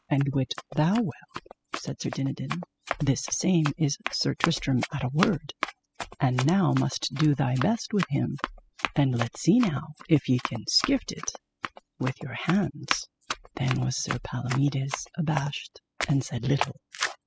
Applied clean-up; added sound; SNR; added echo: classical method spectral subtraction.